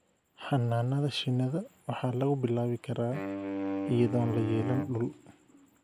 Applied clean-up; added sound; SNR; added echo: none; Wind instrument, woodwind instrument; 6 dB; none.